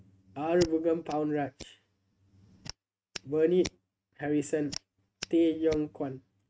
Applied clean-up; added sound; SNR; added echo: neural mask model RNNoise.